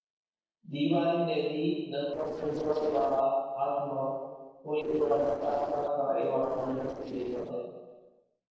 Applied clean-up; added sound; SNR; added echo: neural separator model SepFormer DNS4.